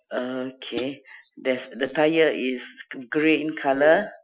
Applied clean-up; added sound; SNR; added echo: classical method Wiener filter.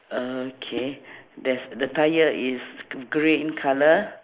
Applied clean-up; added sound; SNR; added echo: neural mask model Resemble Enhance denoiser.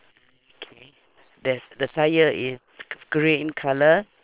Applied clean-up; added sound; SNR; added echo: neural separator model SepFormer WHAM!.